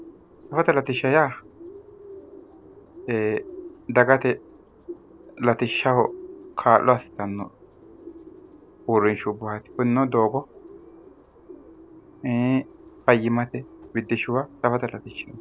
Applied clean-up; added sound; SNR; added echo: none; Bird; 19 dB; none.